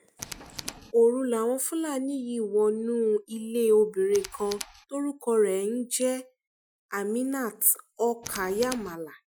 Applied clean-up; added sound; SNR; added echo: classical method Wiener filter.